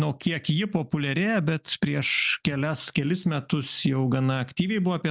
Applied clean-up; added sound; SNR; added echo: none; none; none; none.